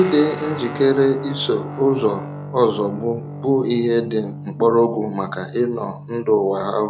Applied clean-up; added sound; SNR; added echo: none; Guitar; 12 dB; none.